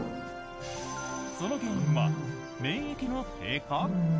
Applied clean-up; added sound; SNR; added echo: none; Wild animals; 0 dB; none.